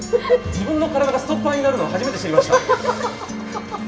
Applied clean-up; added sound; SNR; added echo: none; Acoustic guitar; 11 dB; reverberation time 1.7 s.